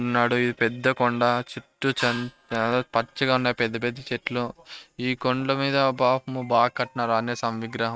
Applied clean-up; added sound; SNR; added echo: neural mask model RNNoise.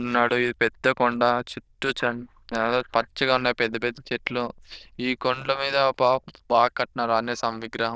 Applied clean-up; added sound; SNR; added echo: neural diffusion model UNIVERSE++.